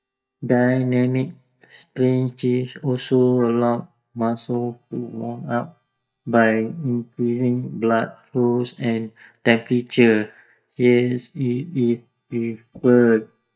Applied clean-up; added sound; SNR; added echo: neural mask model DeepFilterNet 3.